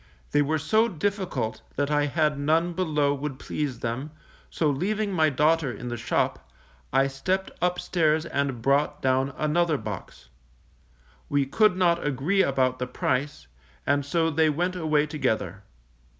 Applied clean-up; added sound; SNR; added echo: none; none; none; none.